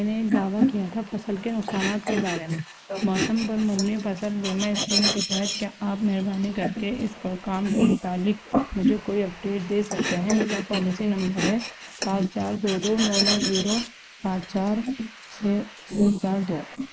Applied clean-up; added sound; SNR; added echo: neural mask model Resemble Enhance denoiser.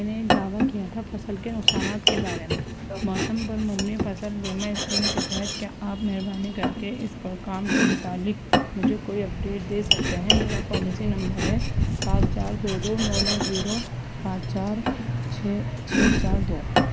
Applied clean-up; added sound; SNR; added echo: none; Domestic sounds, home sounds; 1 dB; none.